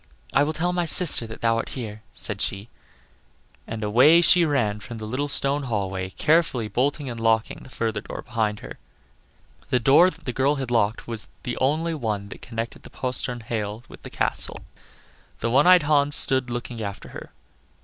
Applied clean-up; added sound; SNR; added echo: none; none; none; none.